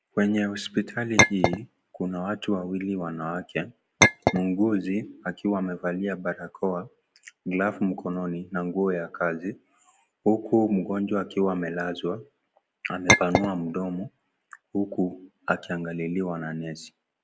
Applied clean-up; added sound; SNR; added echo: none; Chink, clink; -4 dB; none.